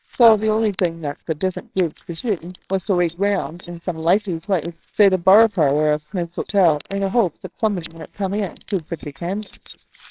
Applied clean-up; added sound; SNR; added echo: neural separator model SepFormer WHAMR!.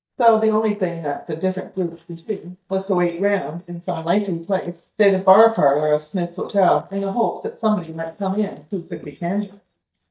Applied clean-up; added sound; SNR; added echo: neural mask model DeepFilterNet 3.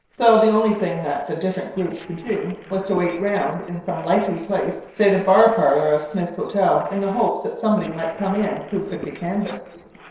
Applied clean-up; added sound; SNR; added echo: neural separator model SepFormer DNS4.